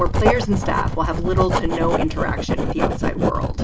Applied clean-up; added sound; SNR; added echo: none; Writing; -3 dB; reverberation time 0.2 s.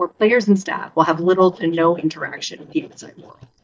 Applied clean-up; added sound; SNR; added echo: neural mask model DeepFilterNet 3.